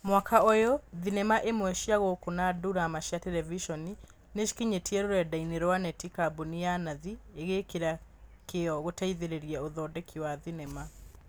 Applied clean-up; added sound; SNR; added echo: none; none; none; none.